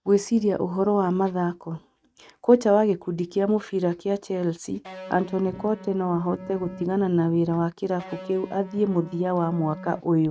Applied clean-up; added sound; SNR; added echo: neural mask model RNNoise.